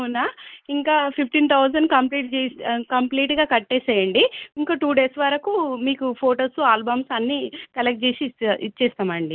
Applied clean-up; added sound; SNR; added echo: neural mask model Resemble Enhance denoiser.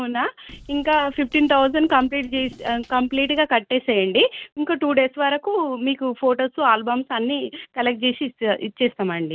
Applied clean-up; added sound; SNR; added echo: neural mask model RNNoise.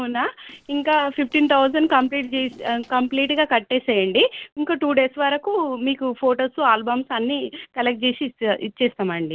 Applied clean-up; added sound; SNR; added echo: neural separator model SepFormer DNS4.